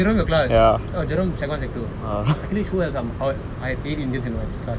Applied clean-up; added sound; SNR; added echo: none; none; none; none.